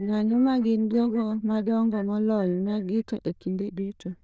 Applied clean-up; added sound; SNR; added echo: neural diffusion model UNIVERSE++.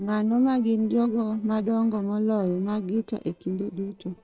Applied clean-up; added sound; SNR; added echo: neural separator model SepFormer DNS4.